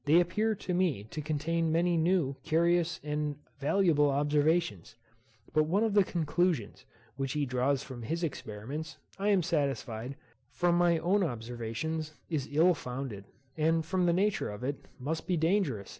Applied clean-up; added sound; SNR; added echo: none; none; none; none.